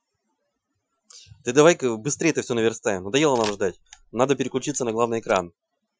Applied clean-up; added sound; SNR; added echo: classical method Wiener filter.